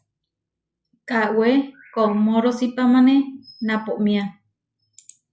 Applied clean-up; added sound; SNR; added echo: none; none; none; none.